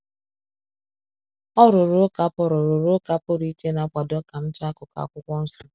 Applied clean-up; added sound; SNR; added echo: none; none; none; none.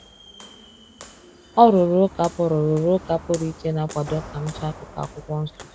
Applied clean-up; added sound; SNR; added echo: none; Walk, footsteps; 18 dB; none.